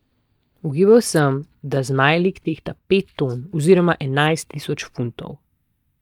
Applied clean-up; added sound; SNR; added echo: neural mask model DeepFilterNet 3.